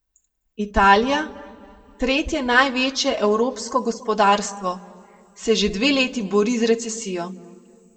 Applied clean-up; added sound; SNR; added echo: none; none; none; reverberation time 1.2 s.